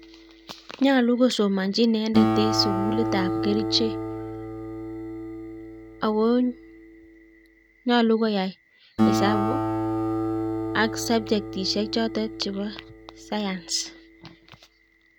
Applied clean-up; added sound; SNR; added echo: none; Acoustic guitar; 3 dB; none.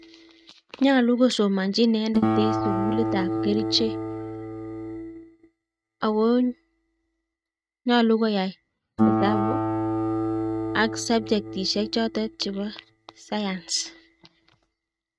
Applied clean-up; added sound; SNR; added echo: neural mask model RNNoise.